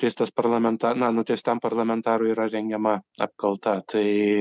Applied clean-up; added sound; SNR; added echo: none; none; none; none.